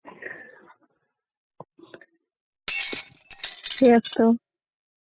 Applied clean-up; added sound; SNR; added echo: classical method spectral subtraction.